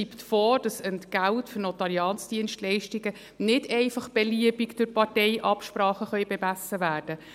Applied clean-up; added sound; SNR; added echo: none; none; none; none.